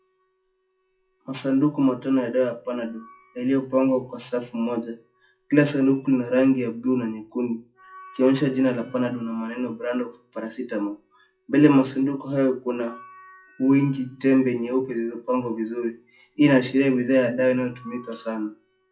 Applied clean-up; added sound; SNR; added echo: classical method WPE with log-MMSE.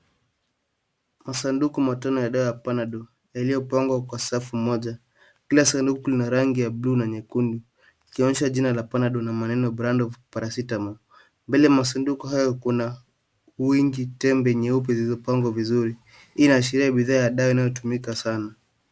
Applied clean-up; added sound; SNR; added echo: none; none; none; none.